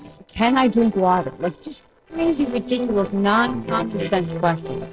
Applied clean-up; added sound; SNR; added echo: neural separator model SepFormer DNS4.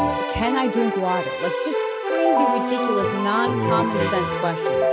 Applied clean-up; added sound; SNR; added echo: none; Keyboard (musical); -3 dB; none.